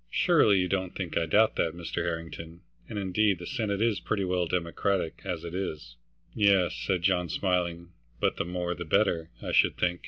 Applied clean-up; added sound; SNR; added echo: none; none; none; none.